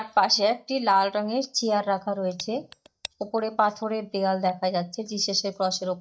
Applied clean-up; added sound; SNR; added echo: neural mask model DeepFilterNet 3.